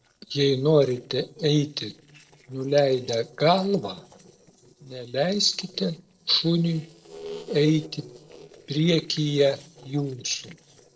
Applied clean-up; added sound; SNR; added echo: neural separator model SepFormer DNS4.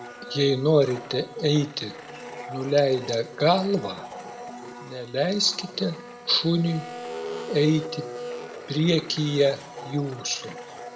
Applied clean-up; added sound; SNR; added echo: none; Domestic sounds, home sounds; 13 dB; reverberation time 0.5 s.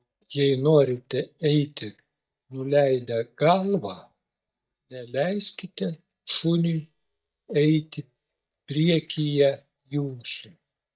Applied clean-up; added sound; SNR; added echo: neural mask model DeepFilterNet 3.